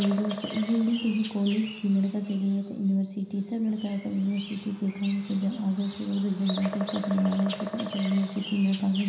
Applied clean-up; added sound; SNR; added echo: none; Bird vocalization, bird call, bird song; 13 dB; reverberation time 0.9 s.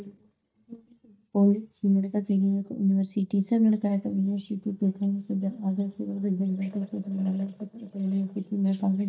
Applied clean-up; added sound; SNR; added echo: neural mask model DeepFilterNet 3.